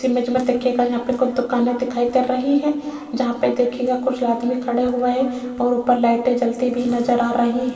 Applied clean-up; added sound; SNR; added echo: none; none; none; reverberation time 2.5 s.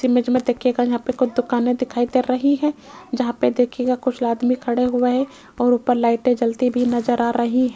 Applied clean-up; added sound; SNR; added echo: none; none; none; none.